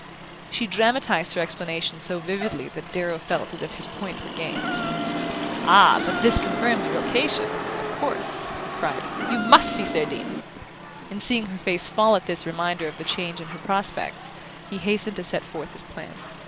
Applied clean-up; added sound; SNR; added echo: none; Motor vehicle (road) + Insect; 7 dB; none.